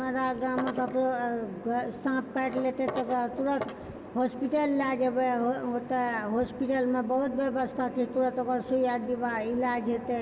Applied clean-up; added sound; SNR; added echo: none; none; none; none.